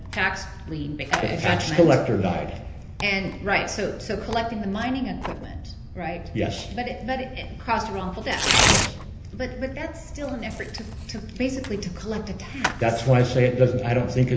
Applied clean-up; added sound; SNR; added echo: none; Tearing; 5 dB; reverberation time 0.8 s.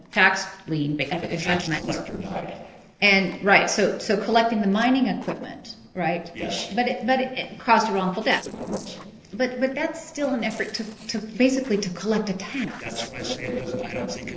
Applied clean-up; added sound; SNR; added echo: neural separator model SepFormer DNS4.